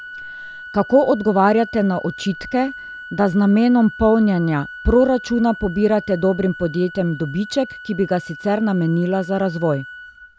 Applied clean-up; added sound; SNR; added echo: none; Organ; 16 dB; none.